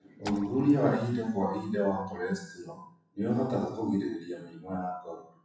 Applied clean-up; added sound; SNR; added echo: classical method WPE with log-MMSE.